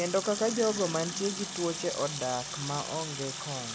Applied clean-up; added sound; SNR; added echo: none; Sink (filling or washing) / Water tap, faucet; 6 dB; none.